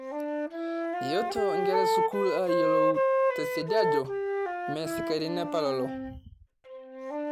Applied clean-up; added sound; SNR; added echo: none; Wind instrument, woodwind instrument; -4 dB; none.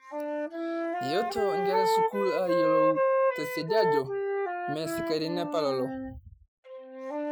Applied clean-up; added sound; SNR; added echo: classical method Wiener filter.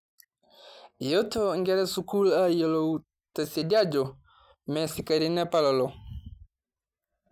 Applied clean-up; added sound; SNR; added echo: none; none; none; none.